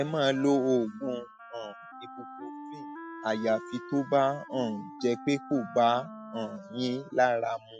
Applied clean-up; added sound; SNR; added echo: classical method spectral subtraction.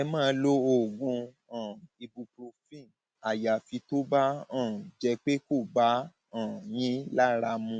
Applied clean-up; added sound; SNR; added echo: none; none; none; none.